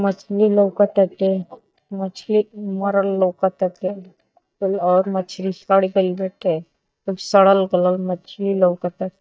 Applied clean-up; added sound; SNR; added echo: neural mask model DeepFilterNet 3.